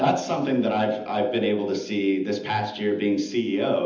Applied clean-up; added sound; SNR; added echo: none; none; none; reverberation time 0.8 s.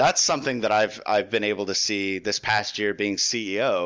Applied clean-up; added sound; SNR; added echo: none; none; none; none.